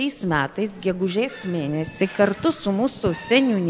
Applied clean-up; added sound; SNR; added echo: none; none; none; none.